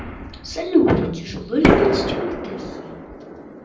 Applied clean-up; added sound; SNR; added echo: none; Fireworks; 1 dB; reverberation time 0.6 s.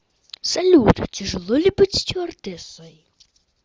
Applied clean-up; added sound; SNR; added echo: none; none; none; none.